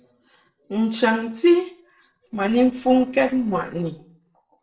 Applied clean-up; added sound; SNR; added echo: neural separator model SepFormer DNS4.